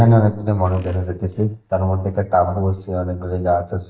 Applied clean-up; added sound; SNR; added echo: neural mask model DeepFilterNet 3.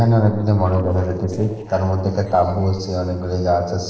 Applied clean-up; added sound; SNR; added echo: neural separator model SepFormer DNS4.